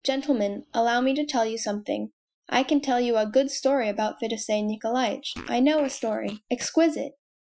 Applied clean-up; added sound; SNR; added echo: classical method Wiener filter.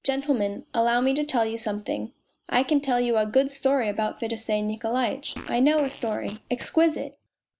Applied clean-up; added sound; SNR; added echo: none; Fart; 18 dB; none.